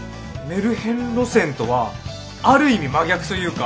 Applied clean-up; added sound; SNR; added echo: none; none; none; none.